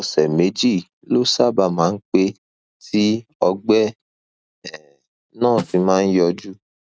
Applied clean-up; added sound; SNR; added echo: neural mask model RNNoise.